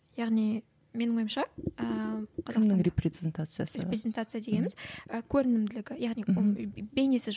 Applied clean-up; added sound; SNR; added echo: none; none; none; none.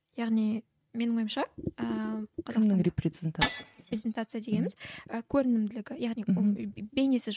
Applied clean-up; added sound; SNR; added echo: neural mask model RNNoise.